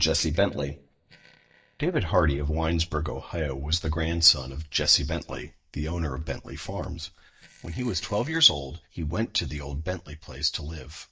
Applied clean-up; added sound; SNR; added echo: neural mask model DeepFilterNet 3.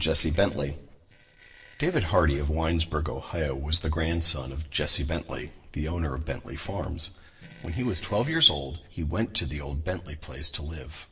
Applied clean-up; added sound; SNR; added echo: neural separator model SepFormer DNS4.